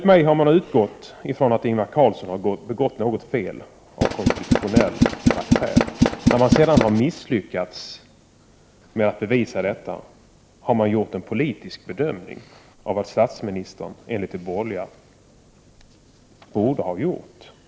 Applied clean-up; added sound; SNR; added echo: none; Tools; -4 dB; none.